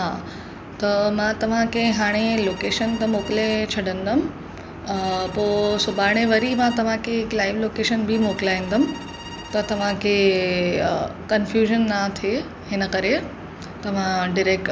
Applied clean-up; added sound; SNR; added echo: none; Bowed string instrument; 18 dB; none.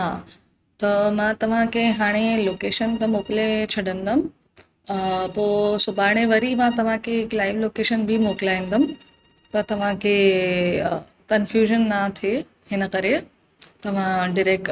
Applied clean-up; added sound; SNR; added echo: neural mask model RNNoise.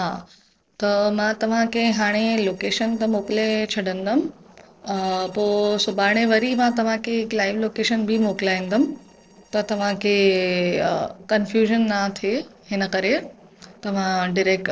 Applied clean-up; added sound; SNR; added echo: neural separator model SepFormer DNS4.